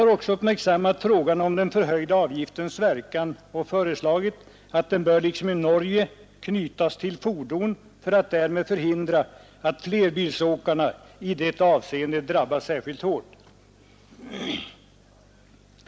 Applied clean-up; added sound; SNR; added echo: none; none; none; none.